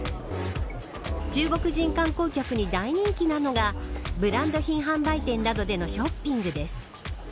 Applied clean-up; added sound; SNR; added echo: none; none; none; none.